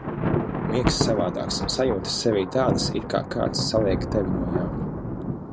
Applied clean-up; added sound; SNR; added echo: none; Thunder; 1 dB; none.